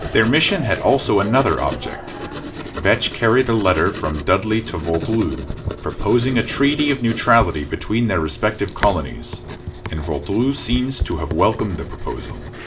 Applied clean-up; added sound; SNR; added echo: none; Writing; 10 dB; reverberation time 0.4 s.